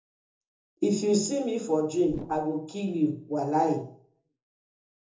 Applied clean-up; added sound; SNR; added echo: neural separator model SepFormer DNS4.